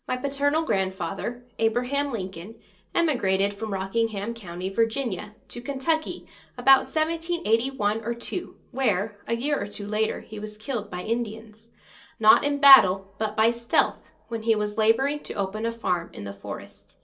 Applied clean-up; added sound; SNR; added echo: none; none; none; reverberation time 0.2 s.